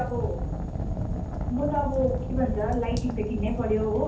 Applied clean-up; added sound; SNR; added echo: none; Fire; 1 dB; reverberation time 0.5 s.